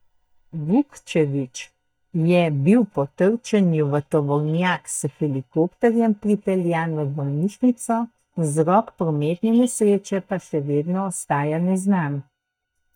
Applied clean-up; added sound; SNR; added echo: neural mask model DeepFilterNet 3.